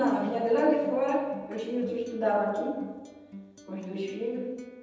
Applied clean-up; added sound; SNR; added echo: none; Acoustic guitar; 17 dB; reverberation time 1.1 s.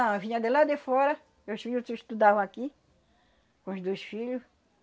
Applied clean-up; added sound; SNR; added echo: none; none; none; none.